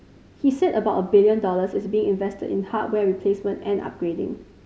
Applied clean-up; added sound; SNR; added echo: none; none; none; none.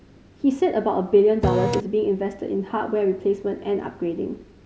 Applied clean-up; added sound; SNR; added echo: none; Printer; -1 dB; none.